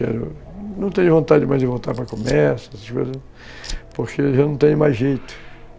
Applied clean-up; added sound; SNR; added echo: none; Fire; 18 dB; none.